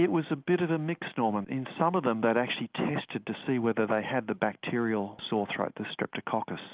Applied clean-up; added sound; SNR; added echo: none; none; none; none.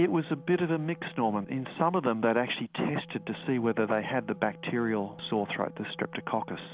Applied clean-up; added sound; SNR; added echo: none; Wind instrument, woodwind instrument; 19 dB; none.